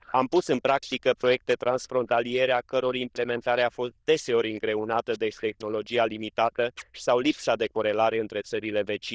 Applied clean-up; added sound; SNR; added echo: neural diffusion model UNIVERSE++.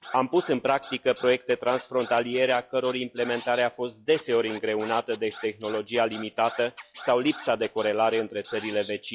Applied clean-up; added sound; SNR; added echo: classical method log-MMSE.